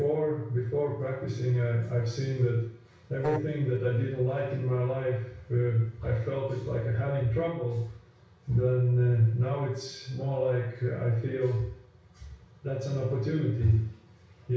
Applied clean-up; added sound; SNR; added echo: none; Wind instrument, woodwind instrument; 8 dB; reverberation time 0.6 s.